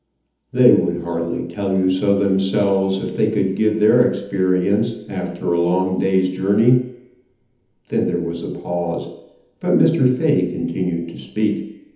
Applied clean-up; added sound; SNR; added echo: none; none; none; reverberation time 1.3 s.